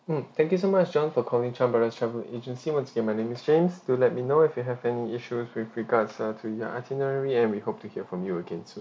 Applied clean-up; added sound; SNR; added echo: none; none; none; none.